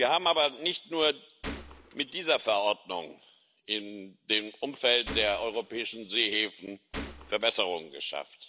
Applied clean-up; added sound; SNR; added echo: none; Gunshot, gunfire; 13 dB; none.